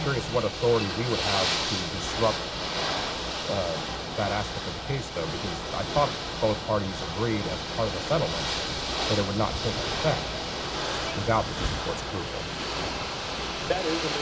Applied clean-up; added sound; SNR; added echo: none; Ocean / Boat, Water vehicle; 1 dB; none.